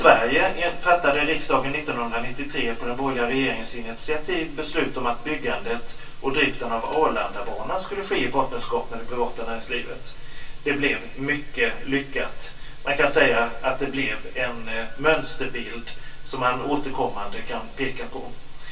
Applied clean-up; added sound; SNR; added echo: none; Bell / Doorbell; 16 dB; reverberation time 0.1 s.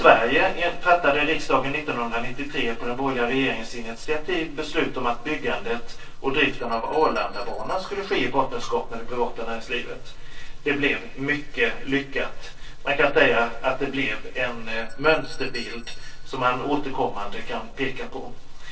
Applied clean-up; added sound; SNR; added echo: neural separator model SepFormer DNS4.